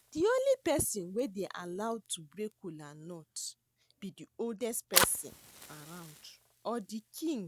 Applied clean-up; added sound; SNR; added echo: none; Fire; 4 dB; none.